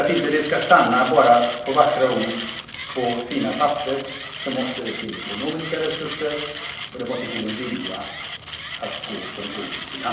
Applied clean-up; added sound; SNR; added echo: none; Mechanisms; 10 dB; reverberation time 0.8 s.